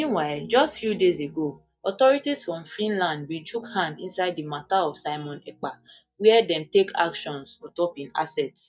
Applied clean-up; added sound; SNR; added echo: neural mask model DeepFilterNet 3.